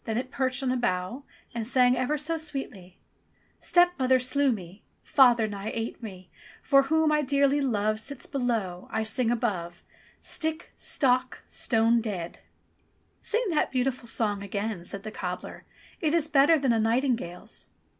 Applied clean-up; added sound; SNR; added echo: none; none; none; none.